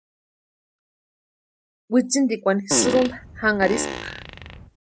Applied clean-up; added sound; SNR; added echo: none; Fart; 4 dB; none.